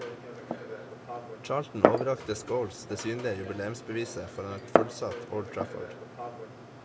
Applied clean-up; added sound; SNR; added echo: none; Glass; -2 dB; reverberation time 0.6 s.